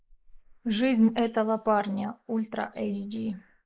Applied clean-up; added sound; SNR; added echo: neural mask model Resemble Enhance denoiser.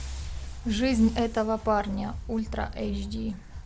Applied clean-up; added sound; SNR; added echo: none; none; none; none.